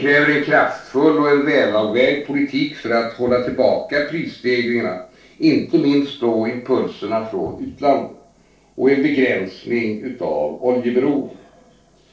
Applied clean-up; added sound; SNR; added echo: neural separator model SepFormer DNS4.